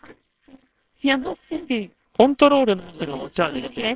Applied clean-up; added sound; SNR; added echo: neural separator model SepFormer WHAMR!.